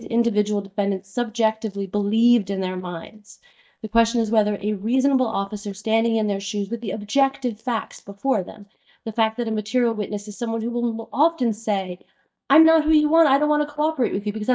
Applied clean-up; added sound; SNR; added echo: neural mask model DeepFilterNet 3.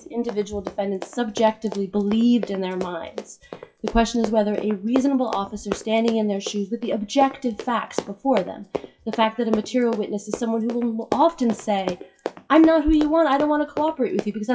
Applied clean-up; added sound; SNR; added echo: classical method WPE with log-MMSE.